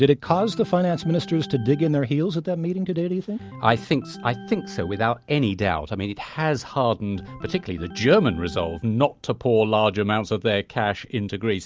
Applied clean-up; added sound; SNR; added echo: none; Organ; 18 dB; none.